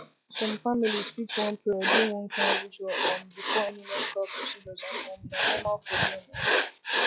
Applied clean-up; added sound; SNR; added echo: classical method log-MMSE.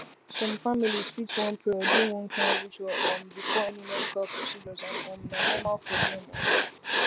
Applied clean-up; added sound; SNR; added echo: none; Writing; -2 dB; none.